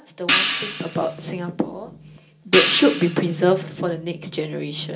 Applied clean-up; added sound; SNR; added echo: none; Hi-hat; 3 dB; reverberation time 0.2 s.